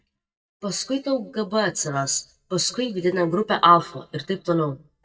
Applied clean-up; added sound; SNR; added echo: neural mask model DeepFilterNet 3.